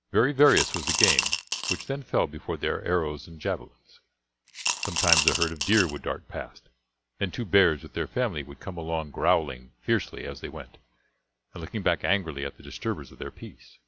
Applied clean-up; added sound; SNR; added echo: none; Coin (dropping) / Glass; -1 dB; none.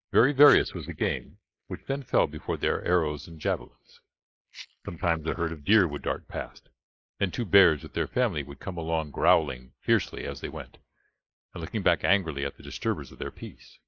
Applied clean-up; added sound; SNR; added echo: neural mask model Resemble Enhance denoiser.